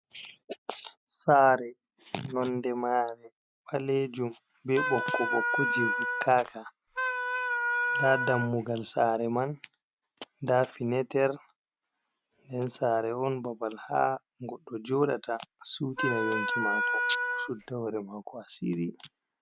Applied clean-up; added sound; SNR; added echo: none; Wind instrument, woodwind instrument; -1 dB; none.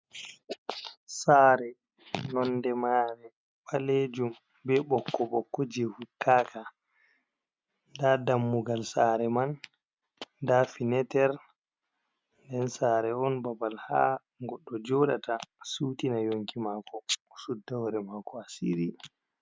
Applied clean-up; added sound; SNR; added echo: none; none; none; none.